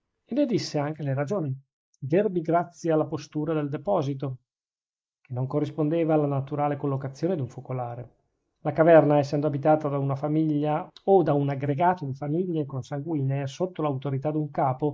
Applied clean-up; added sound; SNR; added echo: neural mask model Resemble Enhance denoiser.